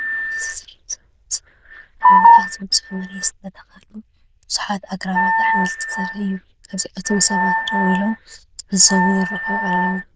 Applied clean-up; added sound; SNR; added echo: neural diffusion model UNIVERSE++.